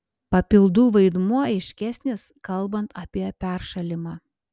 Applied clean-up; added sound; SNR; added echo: none; none; none; none.